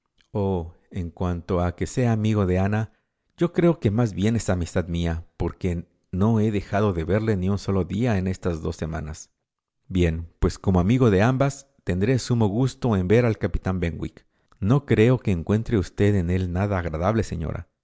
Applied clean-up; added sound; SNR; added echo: none; none; none; none.